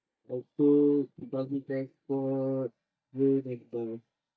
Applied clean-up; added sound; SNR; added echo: neural mask model DeepFilterNet 3.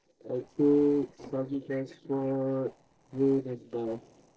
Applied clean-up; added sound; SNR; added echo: neural separator model SepFormer DNS4.